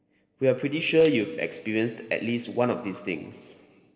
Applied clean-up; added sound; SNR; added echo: neural separator model SepFormer DNS4.